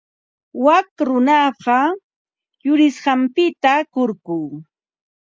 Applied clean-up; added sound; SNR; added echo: none; none; none; none.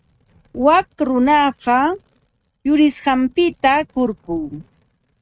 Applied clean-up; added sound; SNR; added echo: neural mask model RNNoise.